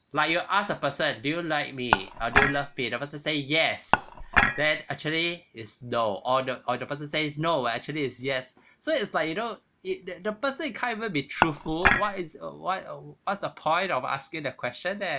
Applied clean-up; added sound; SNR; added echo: none; Dishes, pots, and pans / Chink, clink; -3 dB; none.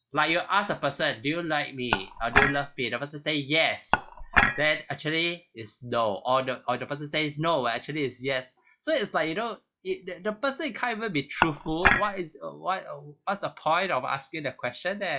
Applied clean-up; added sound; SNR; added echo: classical method log-MMSE.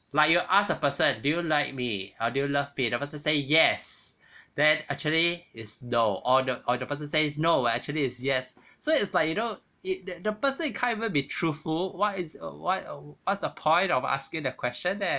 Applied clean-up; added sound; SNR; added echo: none; none; none; none.